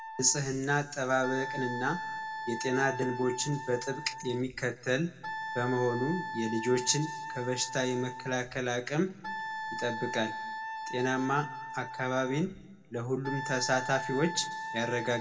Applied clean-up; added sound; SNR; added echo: none; Wind instrument, woodwind instrument; 8 dB; reverberation time 1.2 s.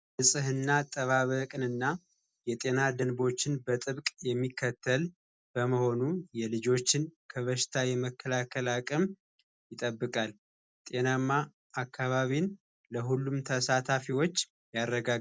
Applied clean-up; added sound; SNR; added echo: none; none; none; none.